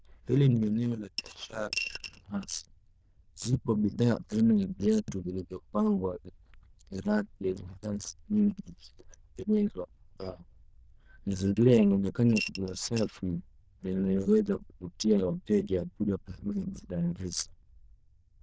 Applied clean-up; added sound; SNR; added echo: neural diffusion model UNIVERSE++.